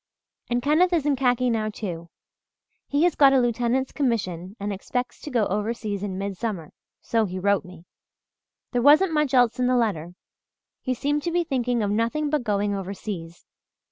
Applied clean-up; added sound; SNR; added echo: none; none; none; none.